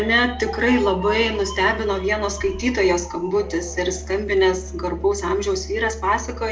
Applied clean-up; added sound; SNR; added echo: none; Musical instrument; 12 dB; reverberation time 0.3 s.